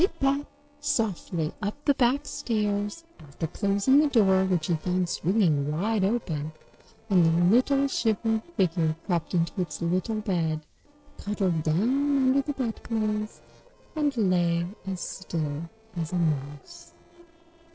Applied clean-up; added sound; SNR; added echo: neural separator model SepFormer DNS4.